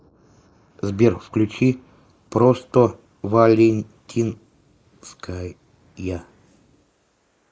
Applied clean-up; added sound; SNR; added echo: neural mask model Resemble Enhance denoiser.